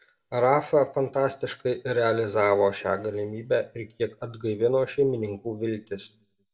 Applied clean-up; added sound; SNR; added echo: none; none; none; reverberation time 0.3 s.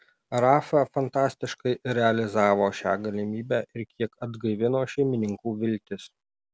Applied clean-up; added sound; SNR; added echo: none; none; none; none.